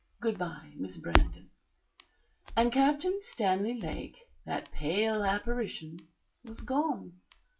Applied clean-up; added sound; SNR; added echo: classical method WPE with log-MMSE.